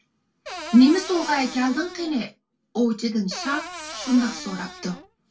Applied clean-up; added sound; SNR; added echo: none; Cupboard open or close / Door; 13 dB; reverberation time 0.2 s.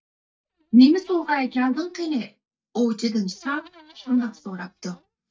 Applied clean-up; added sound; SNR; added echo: neural mask model DeepFilterNet 3.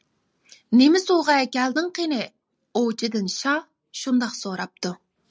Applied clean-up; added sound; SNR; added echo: none; none; none; none.